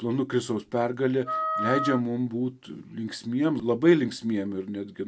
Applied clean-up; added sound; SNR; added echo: none; Wind instrument, woodwind instrument; 5 dB; none.